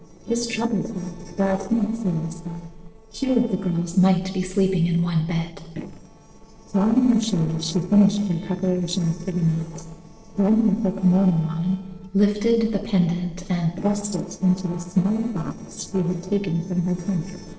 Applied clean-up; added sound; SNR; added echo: neural separator model SepFormer DNS4.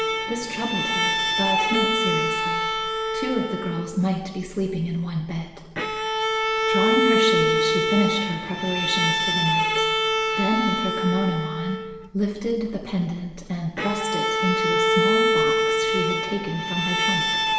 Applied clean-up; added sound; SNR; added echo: none; Bowed string instrument; -3 dB; reverberation time 1.0 s.